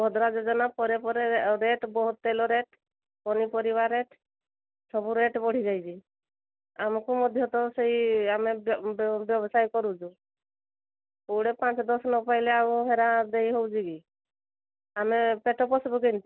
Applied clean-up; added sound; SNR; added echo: none; none; none; none.